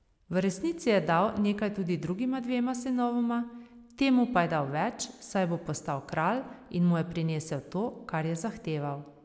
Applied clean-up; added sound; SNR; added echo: none; none; none; none.